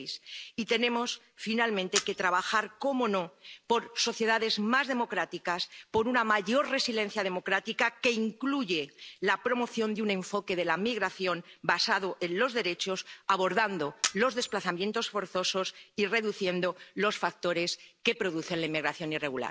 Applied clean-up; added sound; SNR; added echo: none; Camera; 9 dB; none.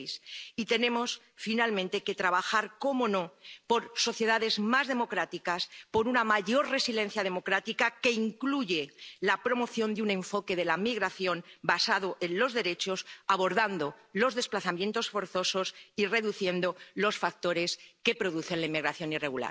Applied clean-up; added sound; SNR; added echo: none; none; none; none.